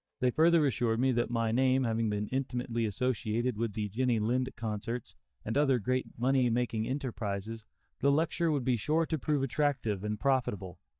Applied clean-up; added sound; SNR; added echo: neural mask model DeepFilterNet 3.